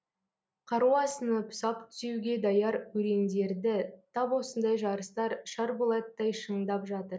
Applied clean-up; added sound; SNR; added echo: none; none; none; none.